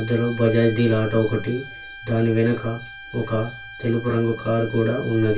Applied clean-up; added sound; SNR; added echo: none; Bowed string instrument; 16 dB; reverberation time 0.2 s.